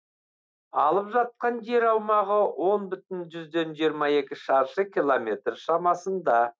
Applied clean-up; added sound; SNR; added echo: none; none; none; none.